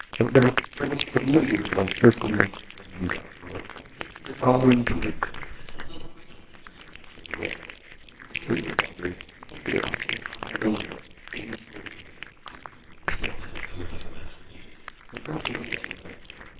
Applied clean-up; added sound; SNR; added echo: neural separator model SepFormer WHAMR!.